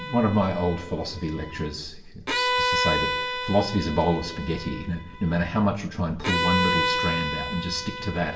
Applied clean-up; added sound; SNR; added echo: none; Bowed string instrument; 3 dB; reverberation time 0.7 s.